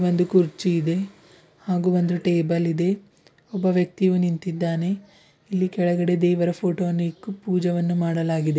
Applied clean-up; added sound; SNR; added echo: none; none; none; none.